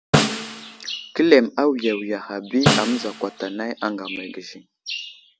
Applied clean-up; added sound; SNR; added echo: none; Snare drum; 2 dB; none.